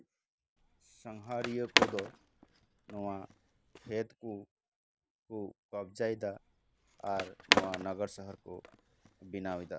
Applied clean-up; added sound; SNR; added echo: none; Skateboard; -4 dB; none.